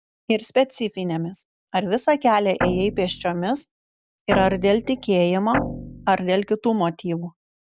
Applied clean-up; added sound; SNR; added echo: none; Guitar; 7 dB; none.